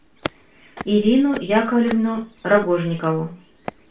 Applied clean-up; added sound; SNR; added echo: none; Walk, footsteps; 16 dB; reverberation time 0.3 s.